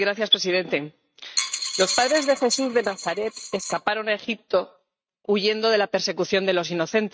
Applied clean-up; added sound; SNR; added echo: neural mask model RNNoise.